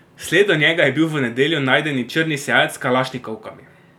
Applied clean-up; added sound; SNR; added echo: none; none; none; none.